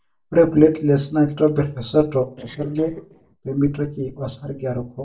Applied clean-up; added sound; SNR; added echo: neural separator model SepFormer DNS4.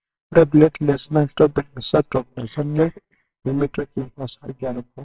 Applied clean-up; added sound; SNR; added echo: neural separator model SepFormer WHAMR!.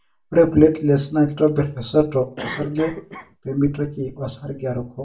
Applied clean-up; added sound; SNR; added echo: none; Cough; 19 dB; reverberation time 0.2 s.